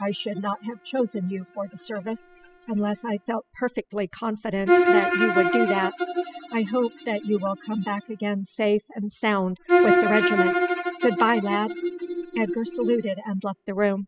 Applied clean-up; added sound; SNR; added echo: classical method spectral subtraction.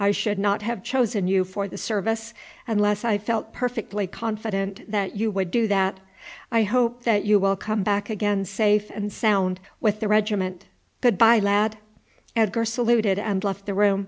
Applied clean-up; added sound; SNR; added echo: none; none; none; none.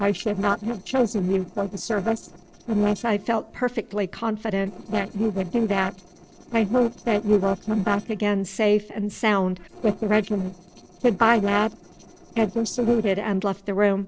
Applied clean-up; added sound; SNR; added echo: neural separator model SepFormer DNS4.